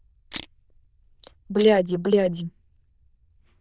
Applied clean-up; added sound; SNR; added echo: neural diffusion model UNIVERSE++.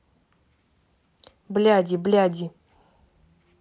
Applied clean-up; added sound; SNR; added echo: none; none; none; none.